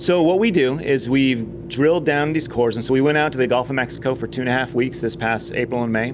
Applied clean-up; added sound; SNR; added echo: none; none; none; none.